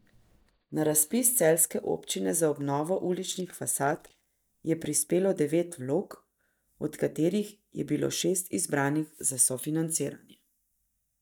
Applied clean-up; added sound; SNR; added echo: neural mask model DeepFilterNet 3.